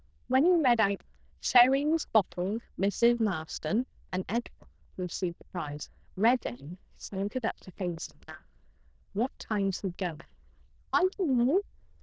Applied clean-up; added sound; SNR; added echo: neural diffusion model UNIVERSE++.